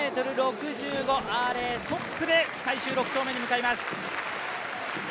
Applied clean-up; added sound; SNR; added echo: none; Livestock, farm animals, working animals; 16 dB; none.